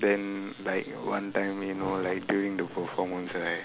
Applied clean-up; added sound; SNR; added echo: none; Skateboard; 18 dB; none.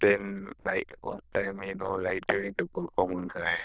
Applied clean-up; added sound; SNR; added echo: neural diffusion model UNIVERSE++.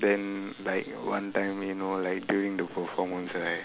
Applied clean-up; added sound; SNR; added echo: none; none; none; none.